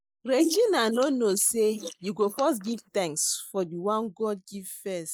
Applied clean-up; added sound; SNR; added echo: neural mask model Resemble Enhance denoiser.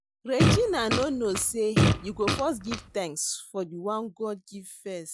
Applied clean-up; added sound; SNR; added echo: none; Fart; -4 dB; none.